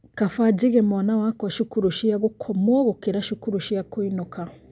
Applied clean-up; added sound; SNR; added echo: none; none; none; none.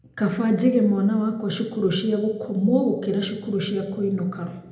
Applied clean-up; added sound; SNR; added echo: none; none; none; reverberation time 0.7 s.